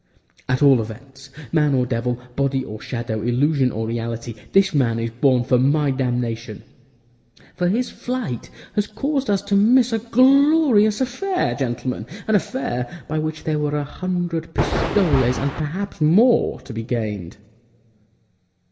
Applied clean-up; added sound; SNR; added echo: none; Thunder; 2 dB; reverberation time 1.2 s.